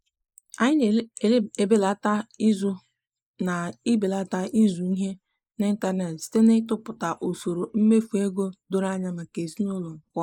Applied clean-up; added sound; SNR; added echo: neural mask model Resemble Enhance denoiser.